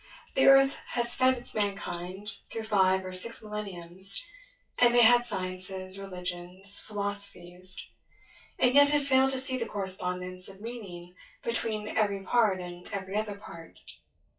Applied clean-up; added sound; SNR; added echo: classical method WPE with log-MMSE.